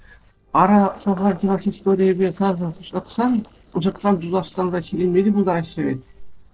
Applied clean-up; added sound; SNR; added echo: neural separator model SepFormer DNS4.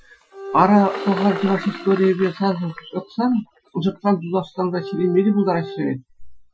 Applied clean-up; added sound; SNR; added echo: classical method Wiener filter.